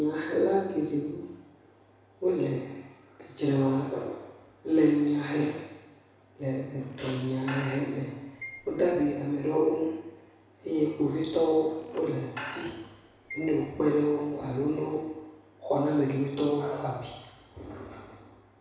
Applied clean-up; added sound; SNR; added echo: none; Squeak / Screech; 16 dB; reverberation time 1.0 s.